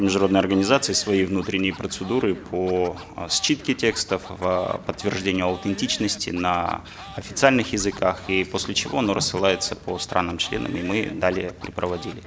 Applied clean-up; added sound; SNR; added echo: none; Scratching (performance technique); 20 dB; none.